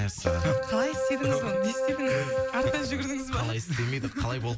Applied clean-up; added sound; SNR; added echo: none; Keyboard (musical); -1 dB; none.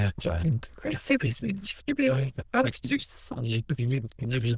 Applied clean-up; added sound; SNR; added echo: neural diffusion model UNIVERSE++.